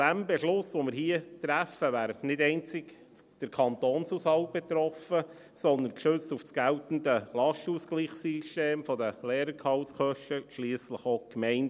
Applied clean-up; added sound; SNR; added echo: none; none; none; none.